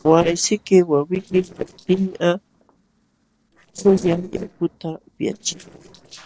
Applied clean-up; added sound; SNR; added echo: neural separator model SepFormer DNS4.